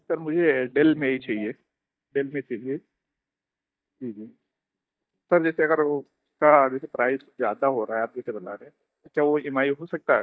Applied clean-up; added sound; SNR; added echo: neural mask model DeepFilterNet 3.